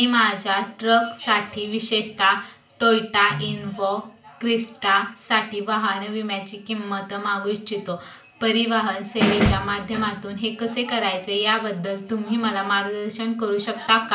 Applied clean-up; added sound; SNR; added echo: none; Snare drum; 0 dB; reverberation time 0.4 s.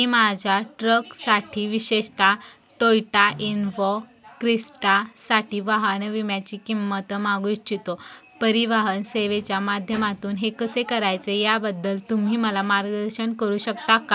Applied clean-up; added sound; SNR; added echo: none; none; none; none.